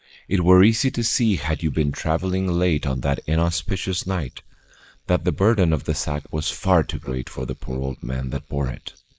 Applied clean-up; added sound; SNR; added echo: neural mask model Resemble Enhance denoiser.